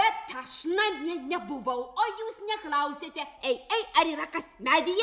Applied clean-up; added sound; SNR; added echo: none; none; none; none.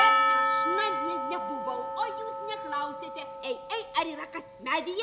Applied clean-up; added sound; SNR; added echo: none; Percussion; -4 dB; none.